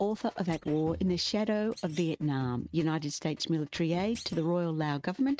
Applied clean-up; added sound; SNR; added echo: neural mask model RNNoise.